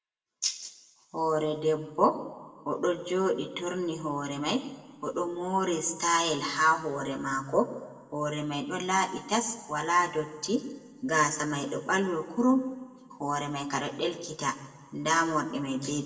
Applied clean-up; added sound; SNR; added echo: none; none; none; reverberation time 1.3 s.